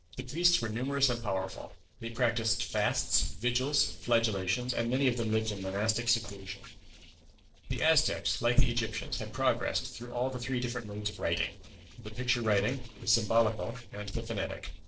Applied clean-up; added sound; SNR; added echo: neural separator model SepFormer DNS4.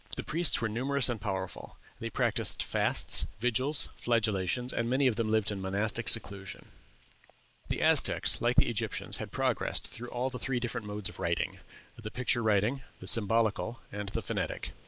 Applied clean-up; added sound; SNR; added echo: none; none; none; none.